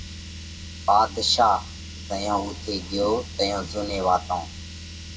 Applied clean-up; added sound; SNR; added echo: none; Car; 12 dB; reverberation time 0.1 s.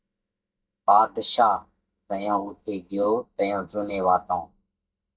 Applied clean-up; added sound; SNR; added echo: neural mask model DeepFilterNet 3.